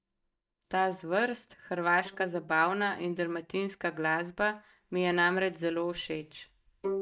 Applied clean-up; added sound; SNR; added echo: neural mask model DeepFilterNet 3.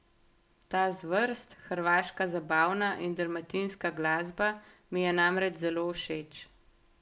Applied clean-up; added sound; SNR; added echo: none; none; none; none.